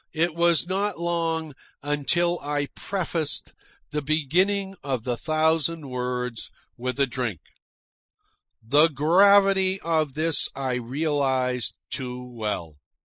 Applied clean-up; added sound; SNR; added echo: neural mask model Resemble Enhance denoiser.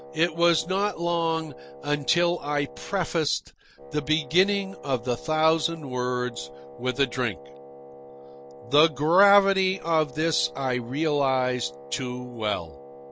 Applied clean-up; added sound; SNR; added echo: none; Wind instrument, woodwind instrument; 17 dB; none.